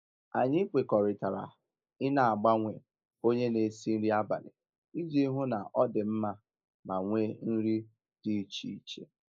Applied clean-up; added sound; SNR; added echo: neural mask model Resemble Enhance denoiser.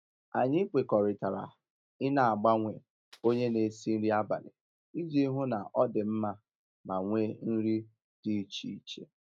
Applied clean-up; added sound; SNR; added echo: neural mask model RNNoise.